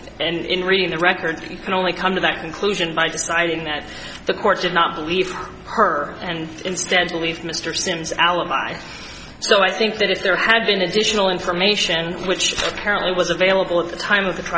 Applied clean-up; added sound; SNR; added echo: none; none; none; none.